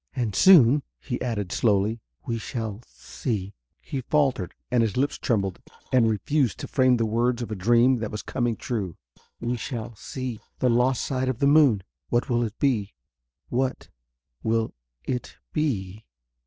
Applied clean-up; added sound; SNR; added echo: neural separator model SepFormer DNS4.